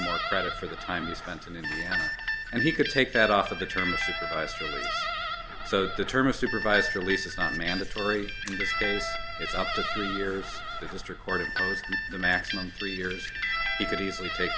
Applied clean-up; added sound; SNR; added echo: none; Guitar; 3 dB; none.